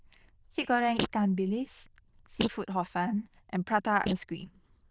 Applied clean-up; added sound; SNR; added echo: neural diffusion model UNIVERSE++.